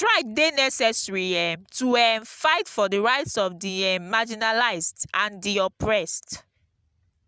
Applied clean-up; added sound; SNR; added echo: none; none; none; none.